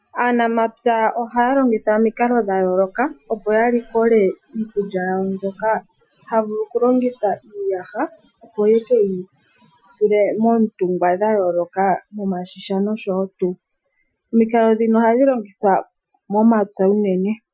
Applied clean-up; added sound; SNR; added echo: classical method Wiener filter.